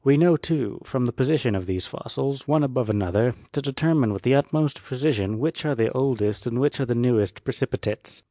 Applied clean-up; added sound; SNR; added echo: none; none; none; none.